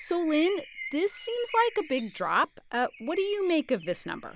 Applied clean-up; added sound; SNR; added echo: none; Bird; 17 dB; none.